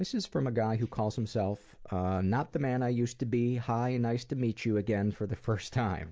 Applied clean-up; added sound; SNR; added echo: none; none; none; none.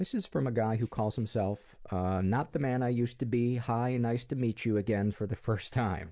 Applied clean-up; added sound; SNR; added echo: neural mask model Resemble Enhance denoiser.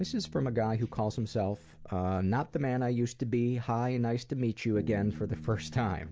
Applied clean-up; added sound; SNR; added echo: none; Bass guitar; 16 dB; none.